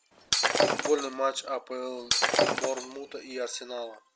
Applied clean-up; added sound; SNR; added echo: none; Shatter; -5 dB; none.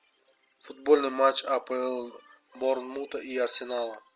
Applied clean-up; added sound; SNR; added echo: none; none; none; none.